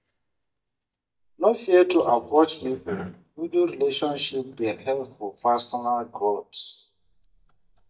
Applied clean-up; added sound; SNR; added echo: neural mask model DeepFilterNet 3.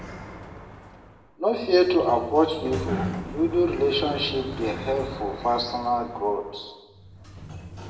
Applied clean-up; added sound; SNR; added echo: none; Sliding door; 10 dB; reverberation time 1.0 s.